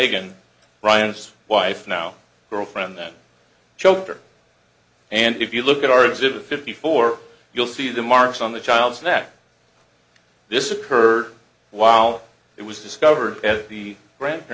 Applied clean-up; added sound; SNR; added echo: none; none; none; none.